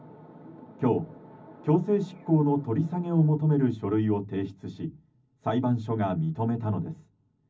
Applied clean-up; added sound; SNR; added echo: none; none; none; reverberation time 0.4 s.